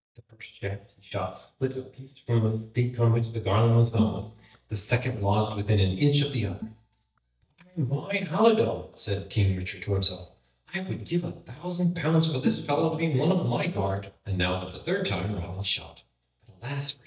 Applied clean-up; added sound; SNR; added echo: neural mask model DeepFilterNet 3.